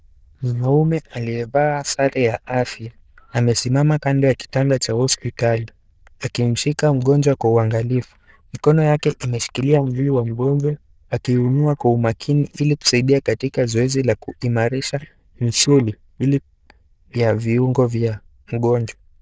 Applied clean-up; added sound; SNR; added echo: neural diffusion model UNIVERSE++.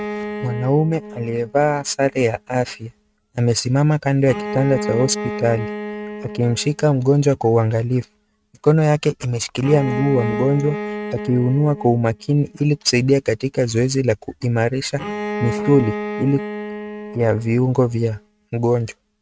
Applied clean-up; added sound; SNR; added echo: neural mask model RNNoise.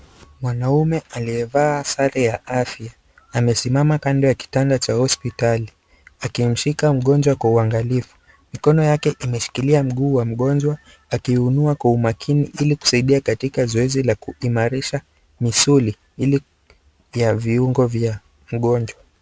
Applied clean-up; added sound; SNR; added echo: none; none; none; none.